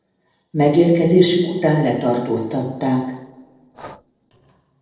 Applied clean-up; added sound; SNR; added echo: neural separator model SepFormer DNS4.